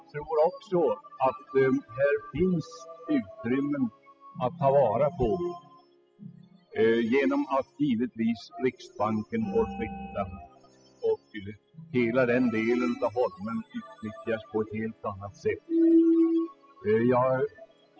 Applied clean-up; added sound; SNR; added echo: classical method spectral subtraction.